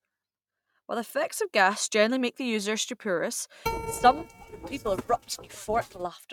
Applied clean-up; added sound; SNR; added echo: neural mask model RNNoise.